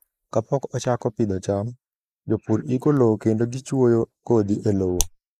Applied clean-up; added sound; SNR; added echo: neural mask model Resemble Enhance denoiser.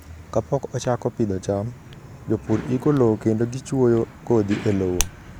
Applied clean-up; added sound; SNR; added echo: none; Hands; 15 dB; none.